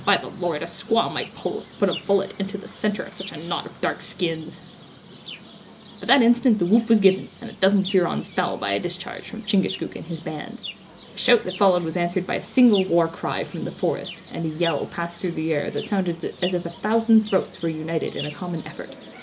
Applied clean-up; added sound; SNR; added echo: none; Chirp, tweet; 17 dB; none.